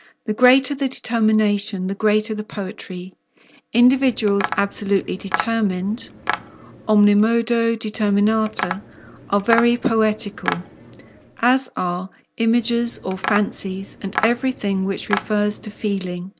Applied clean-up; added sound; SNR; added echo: none; Tap; 10 dB; none.